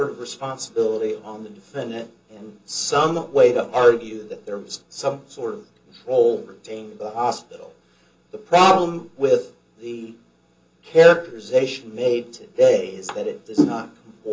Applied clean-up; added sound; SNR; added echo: none; none; none; reverberation time 0.2 s.